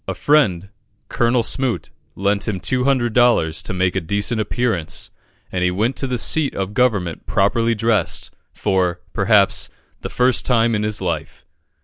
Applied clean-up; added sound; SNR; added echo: none; none; none; none.